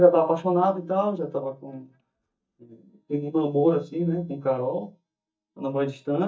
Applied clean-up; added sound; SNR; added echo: neural mask model DeepFilterNet 3.